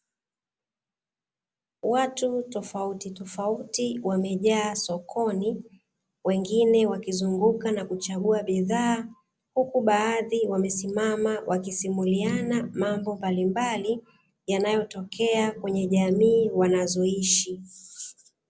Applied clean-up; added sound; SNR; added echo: none; none; none; none.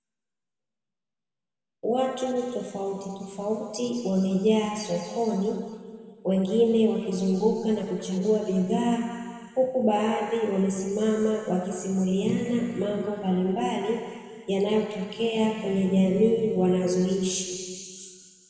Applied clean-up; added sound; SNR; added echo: none; none; none; reverberation time 2.2 s.